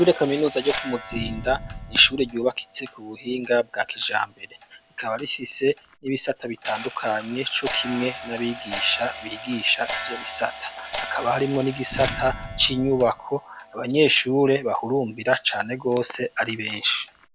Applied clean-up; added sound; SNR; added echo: none; Clock + Boom; 14 dB; none.